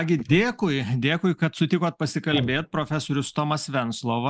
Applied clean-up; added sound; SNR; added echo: neural mask model Resemble Enhance denoiser.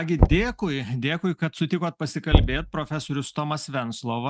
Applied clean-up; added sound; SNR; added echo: neural mask model RNNoise.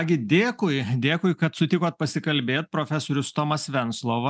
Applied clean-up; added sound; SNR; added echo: none; none; none; none.